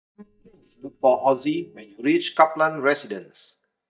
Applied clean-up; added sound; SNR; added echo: neural mask model DeepFilterNet 3.